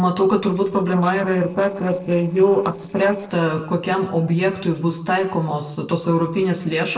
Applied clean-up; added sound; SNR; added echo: neural separator model SepFormer DNS4.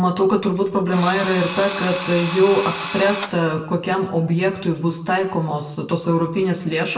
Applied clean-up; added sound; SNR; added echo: none; Drill; 10 dB; reverberation time 0.7 s.